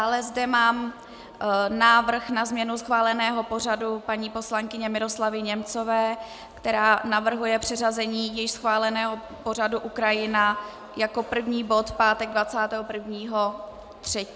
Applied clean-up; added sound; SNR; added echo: none; none; none; none.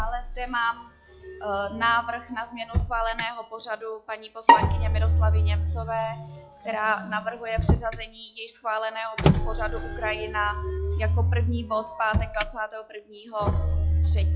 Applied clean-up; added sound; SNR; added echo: classical method log-MMSE.